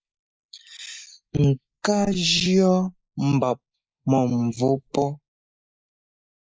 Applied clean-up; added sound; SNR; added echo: neural mask model Resemble Enhance denoiser.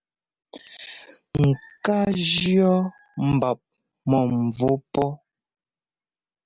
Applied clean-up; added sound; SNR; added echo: none; none; none; none.